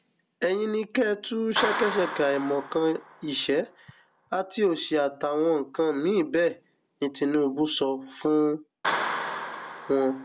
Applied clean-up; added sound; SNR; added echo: none; Clapping; 10 dB; none.